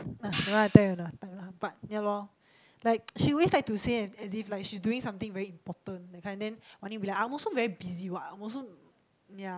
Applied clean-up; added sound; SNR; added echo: none; Hi-hat; 12 dB; none.